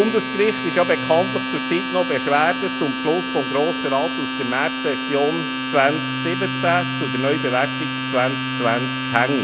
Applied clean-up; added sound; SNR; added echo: none; Domestic sounds, home sounds; 3 dB; none.